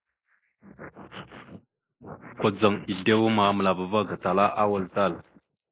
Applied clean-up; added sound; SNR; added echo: neural mask model Resemble Enhance denoiser.